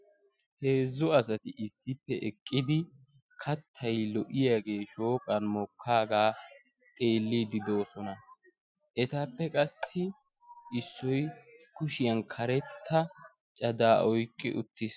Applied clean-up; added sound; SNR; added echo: classical method spectral subtraction.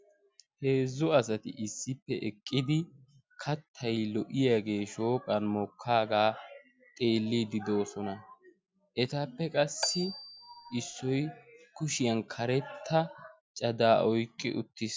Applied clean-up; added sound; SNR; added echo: none; Marimba, xylophone; 8 dB; none.